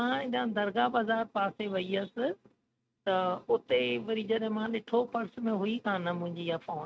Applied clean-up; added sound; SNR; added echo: neural mask model RNNoise.